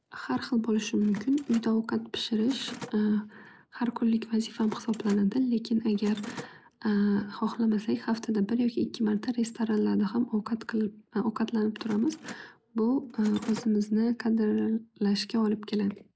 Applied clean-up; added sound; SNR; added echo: none; Mechanisms; 19 dB; none.